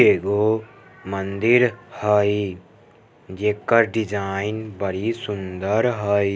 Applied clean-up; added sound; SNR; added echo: none; none; none; none.